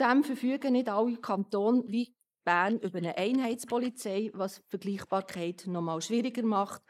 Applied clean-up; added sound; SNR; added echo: neural mask model Resemble Enhance denoiser.